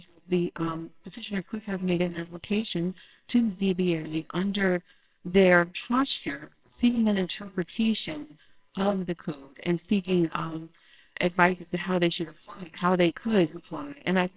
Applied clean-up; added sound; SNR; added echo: neural separator model SepFormer WHAMR!.